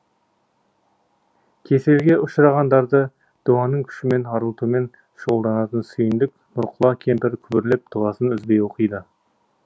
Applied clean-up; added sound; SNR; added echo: none; none; none; none.